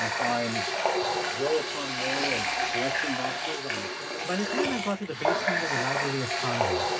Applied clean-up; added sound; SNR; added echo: none; Water tap, faucet; -4 dB; reverberation time 0.4 s.